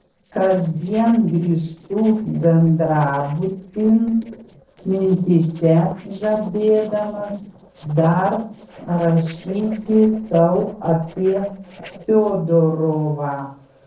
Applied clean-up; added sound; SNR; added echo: neural separator model SepFormer DNS4.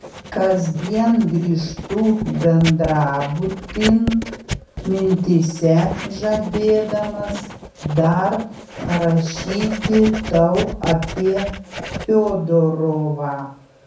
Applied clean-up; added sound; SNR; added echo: none; Writing; 11 dB; reverberation time 0.5 s.